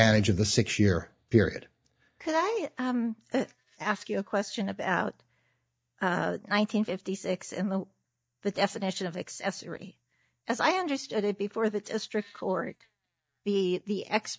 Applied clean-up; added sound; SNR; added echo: neural mask model DeepFilterNet 3.